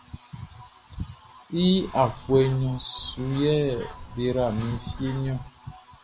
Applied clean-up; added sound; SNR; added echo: none; Bird; 15 dB; none.